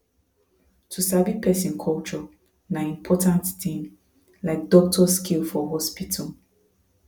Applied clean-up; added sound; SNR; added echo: none; none; none; none.